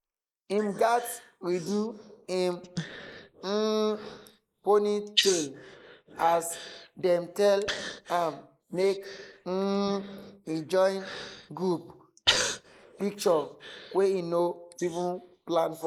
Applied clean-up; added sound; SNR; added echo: neural mask model Resemble Enhance denoiser.